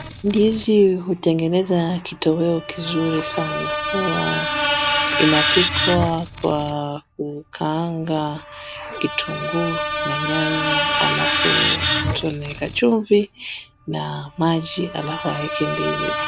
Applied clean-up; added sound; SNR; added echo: none; Screech; 1 dB; none.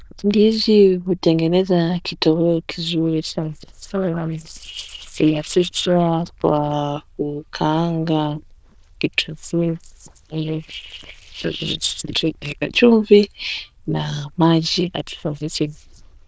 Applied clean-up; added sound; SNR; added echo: neural diffusion model UNIVERSE++.